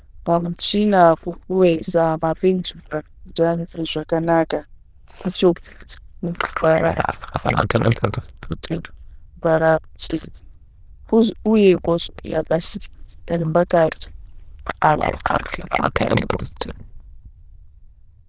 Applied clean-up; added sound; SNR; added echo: neural diffusion model UNIVERSE++.